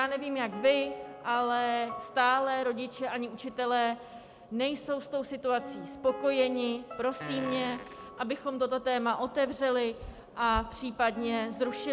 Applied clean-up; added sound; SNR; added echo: none; Piano + Fart; 15 dB; none.